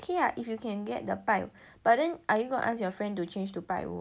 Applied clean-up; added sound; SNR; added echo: none; none; none; none.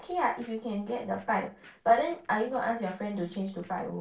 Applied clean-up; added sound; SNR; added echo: neural separator model SepFormer DNS4.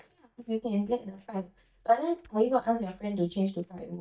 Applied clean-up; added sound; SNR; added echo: neural mask model DeepFilterNet 3.